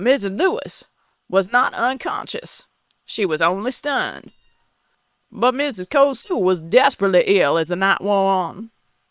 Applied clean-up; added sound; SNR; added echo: neural separator model SepFormer WHAM!.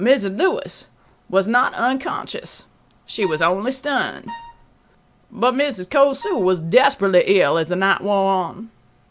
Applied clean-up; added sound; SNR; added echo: none; Wind instrument, woodwind instrument; 17 dB; none.